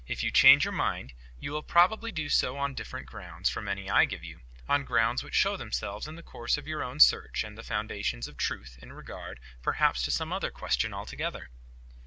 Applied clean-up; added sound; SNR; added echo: none; none; none; none.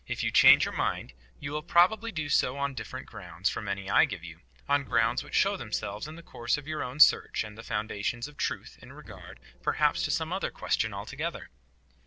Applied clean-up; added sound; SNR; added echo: neural separator model SepFormer DNS4.